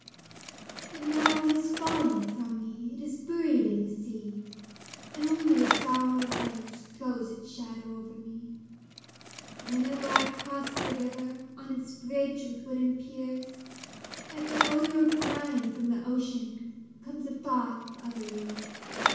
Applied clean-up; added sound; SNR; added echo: none; Bicycle; 6 dB; reverberation time 1.2 s.